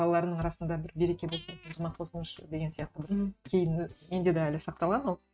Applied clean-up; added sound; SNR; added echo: neural mask model RNNoise.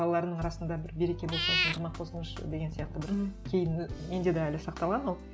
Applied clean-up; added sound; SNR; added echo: none; Meow / Purr; 4 dB; none.